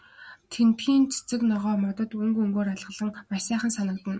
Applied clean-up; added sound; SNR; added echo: none; none; none; none.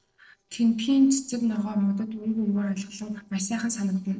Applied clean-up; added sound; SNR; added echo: neural separator model SepFormer DNS4.